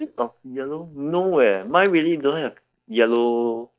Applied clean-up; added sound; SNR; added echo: neural mask model DeepFilterNet 3.